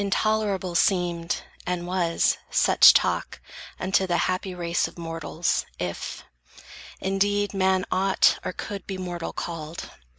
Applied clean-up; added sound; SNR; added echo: none; none; none; none.